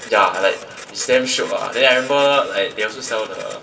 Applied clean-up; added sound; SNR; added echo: none; Printer; 18 dB; reverberation time 2.1 s.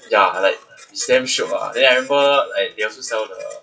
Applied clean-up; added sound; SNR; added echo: classical method WPE with log-MMSE.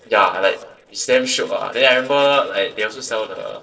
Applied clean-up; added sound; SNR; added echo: neural separator model SepFormer DNS4.